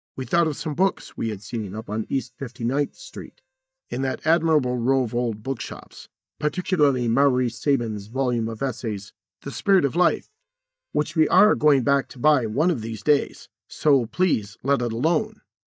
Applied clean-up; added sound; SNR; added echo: neural mask model DeepFilterNet 3.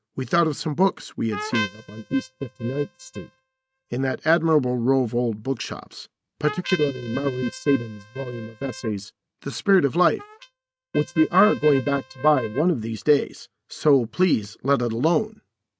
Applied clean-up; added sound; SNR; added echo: neural mask model RNNoise.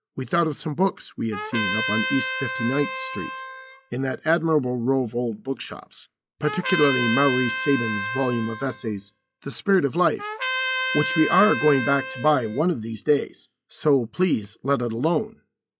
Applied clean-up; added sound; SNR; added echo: classical method log-MMSE.